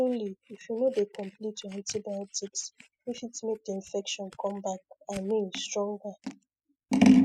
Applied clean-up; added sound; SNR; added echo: classical method spectral subtraction.